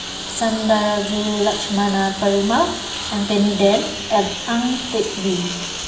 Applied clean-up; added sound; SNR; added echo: none; Engine; 8 dB; reverberation time 1.3 s.